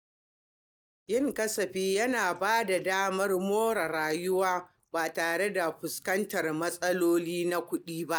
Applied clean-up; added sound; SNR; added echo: neural mask model DeepFilterNet 3.